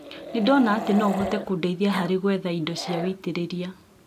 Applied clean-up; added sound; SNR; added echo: none; Growling; 10 dB; none.